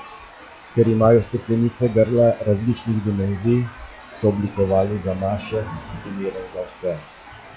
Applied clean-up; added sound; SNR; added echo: classical method log-MMSE.